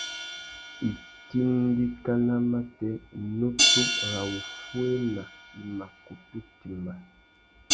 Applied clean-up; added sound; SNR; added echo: none; Hi-hat; 2 dB; none.